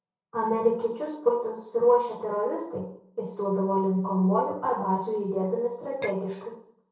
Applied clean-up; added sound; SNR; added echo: neural separator model SepFormer DNS4.